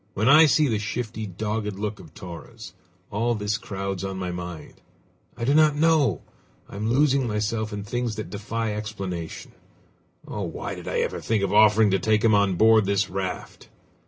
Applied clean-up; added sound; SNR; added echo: none; Burping, eructation; 16 dB; none.